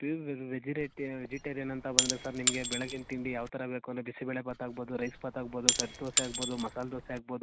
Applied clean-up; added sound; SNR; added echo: none; Shatter / Crushing; -2 dB; none.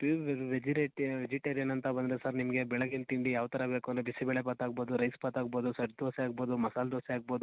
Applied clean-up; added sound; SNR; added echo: none; none; none; none.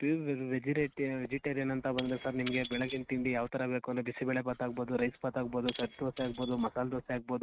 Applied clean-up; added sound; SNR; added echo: neural mask model RNNoise.